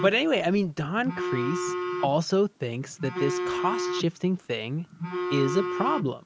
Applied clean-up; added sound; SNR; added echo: none; Telephone; 5 dB; none.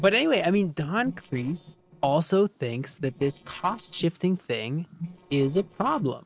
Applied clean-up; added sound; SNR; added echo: neural separator model SepFormer DNS4.